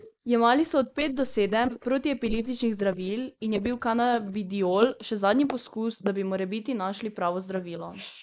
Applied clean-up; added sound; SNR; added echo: neural mask model Resemble Enhance denoiser.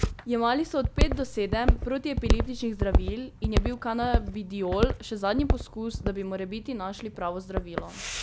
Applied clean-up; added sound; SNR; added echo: none; Walk, footsteps; -2 dB; none.